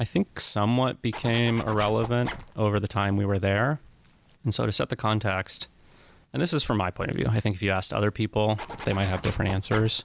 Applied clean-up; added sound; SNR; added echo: none; Zipper (clothing); 12 dB; none.